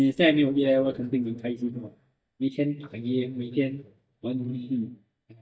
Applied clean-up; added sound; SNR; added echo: neural mask model DeepFilterNet 3.